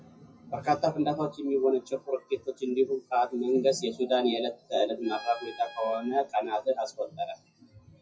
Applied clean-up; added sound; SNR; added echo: classical method WPE with log-MMSE.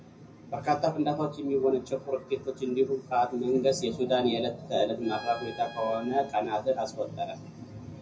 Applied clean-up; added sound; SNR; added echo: none; Bowed string instrument; 18 dB; reverberation time 0.4 s.